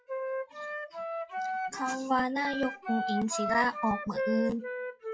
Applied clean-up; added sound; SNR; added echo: classical method WPE with log-MMSE.